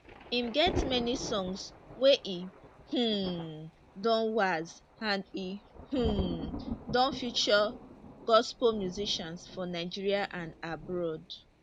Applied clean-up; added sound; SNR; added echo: none; Thunder; 11 dB; none.